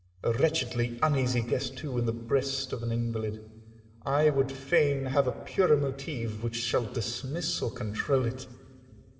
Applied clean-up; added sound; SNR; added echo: none; none; none; reverberation time 2.6 s.